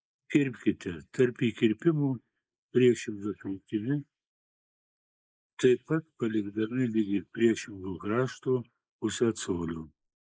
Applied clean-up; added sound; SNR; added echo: neural mask model Resemble Enhance denoiser.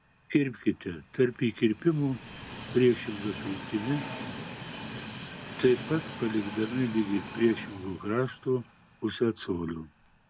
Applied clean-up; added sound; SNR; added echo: none; Train; 12 dB; none.